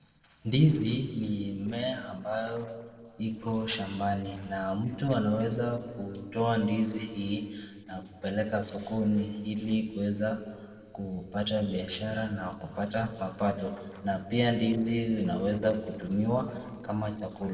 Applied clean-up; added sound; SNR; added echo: neural separator model SepFormer DNS4.